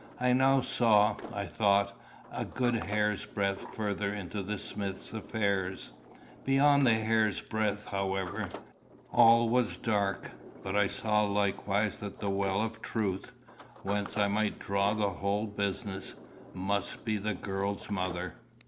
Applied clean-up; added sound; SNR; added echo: none; Sliding door; 18 dB; none.